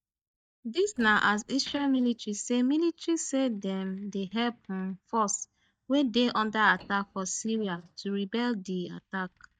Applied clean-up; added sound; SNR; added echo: neural mask model DeepFilterNet 3.